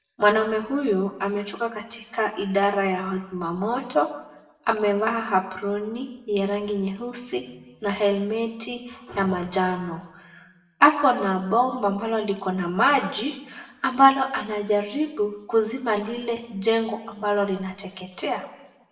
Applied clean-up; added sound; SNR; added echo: none; none; none; reverberation time 0.9 s.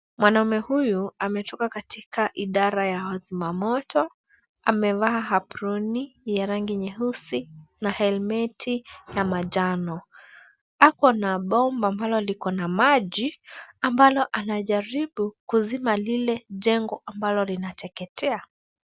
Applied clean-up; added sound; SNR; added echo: none; none; none; none.